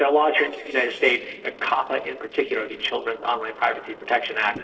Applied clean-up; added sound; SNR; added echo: neural separator model SepFormer DNS4.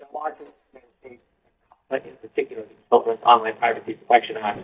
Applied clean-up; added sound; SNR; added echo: neural mask model DeepFilterNet 3.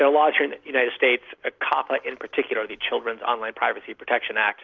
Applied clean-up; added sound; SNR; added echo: none; none; none; none.